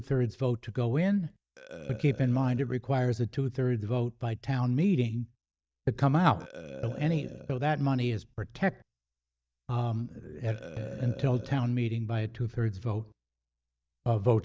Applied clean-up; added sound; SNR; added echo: neural mask model DeepFilterNet 3.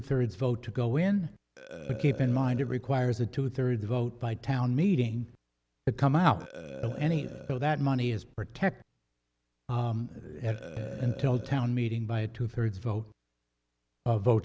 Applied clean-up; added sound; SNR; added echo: none; Burping, eructation; 16 dB; none.